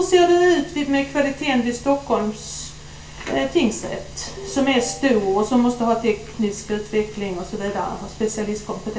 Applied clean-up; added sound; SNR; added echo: none; Ringtone; 17 dB; reverberation time 0.3 s.